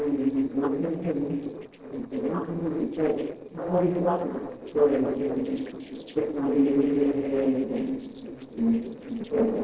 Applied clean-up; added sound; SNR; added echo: neural separator model SepFormer DNS4.